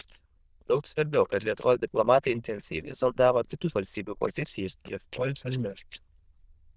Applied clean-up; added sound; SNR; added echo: neural diffusion model UNIVERSE++.